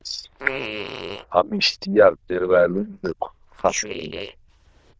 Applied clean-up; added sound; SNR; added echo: neural diffusion model UNIVERSE++.